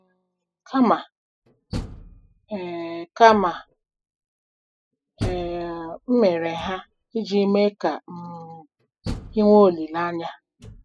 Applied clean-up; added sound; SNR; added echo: classical method spectral subtraction.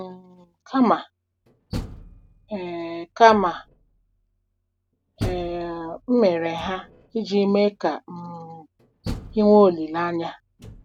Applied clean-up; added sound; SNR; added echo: none; Door; 16 dB; none.